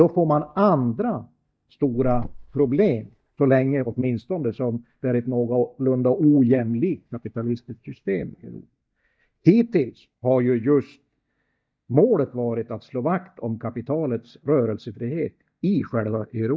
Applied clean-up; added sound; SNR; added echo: neural mask model DeepFilterNet 3.